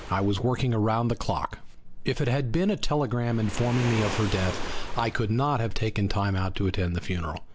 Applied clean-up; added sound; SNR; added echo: none; Waves, surf; 14 dB; none.